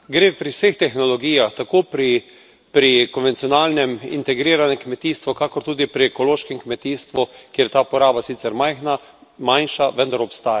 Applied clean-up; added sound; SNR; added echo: none; none; none; none.